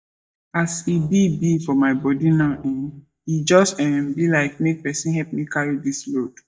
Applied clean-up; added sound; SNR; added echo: neural mask model DeepFilterNet 3.